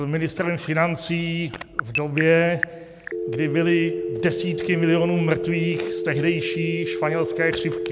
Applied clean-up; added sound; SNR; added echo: none; Telephone; 5 dB; none.